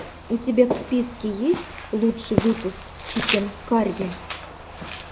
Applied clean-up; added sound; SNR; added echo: none; Walk, footsteps; 7 dB; none.